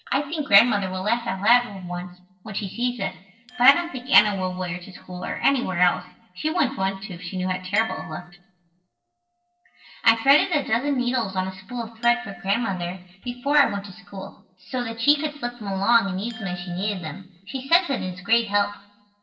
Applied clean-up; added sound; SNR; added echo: neural separator model SepFormer DNS4.